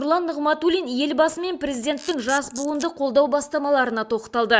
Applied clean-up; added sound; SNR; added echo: neural mask model Resemble Enhance denoiser.